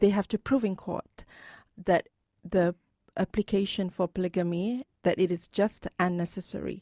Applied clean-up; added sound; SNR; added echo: none; none; none; none.